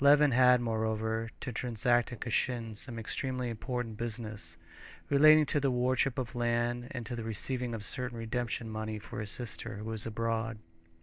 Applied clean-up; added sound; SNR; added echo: neural separator model SepFormer DNS4.